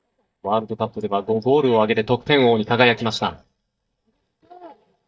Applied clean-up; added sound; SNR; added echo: neural mask model DeepFilterNet 3.